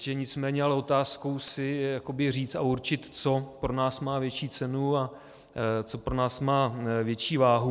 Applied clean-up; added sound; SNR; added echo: none; none; none; none.